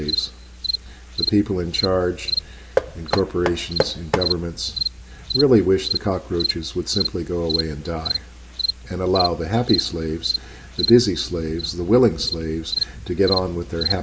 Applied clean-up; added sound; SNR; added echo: none; Cricket + Knock; 5 dB; none.